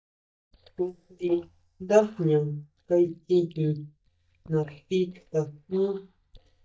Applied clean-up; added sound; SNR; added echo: neural mask model DeepFilterNet 3.